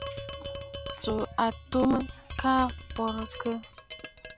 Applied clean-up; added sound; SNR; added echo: none; Tap; 7 dB; none.